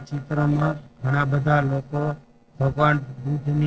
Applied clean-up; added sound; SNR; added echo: neural separator model SepFormer DNS4.